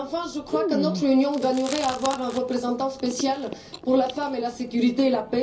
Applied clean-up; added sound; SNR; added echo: none; Chewing, mastication; 11 dB; reverberation time 0.5 s.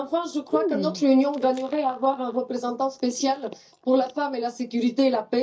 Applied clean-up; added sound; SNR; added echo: neural mask model DeepFilterNet 3.